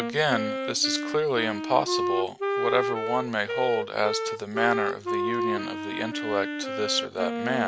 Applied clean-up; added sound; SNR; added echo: none; Wind instrument, woodwind instrument; 2 dB; none.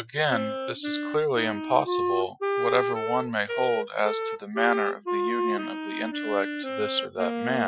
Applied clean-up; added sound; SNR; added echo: classical method Wiener filter.